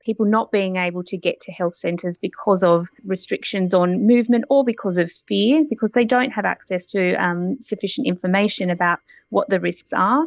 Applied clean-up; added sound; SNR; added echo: neural mask model DeepFilterNet 3.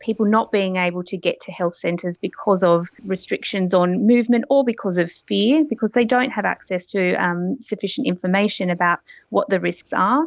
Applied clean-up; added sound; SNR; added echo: none; none; none; none.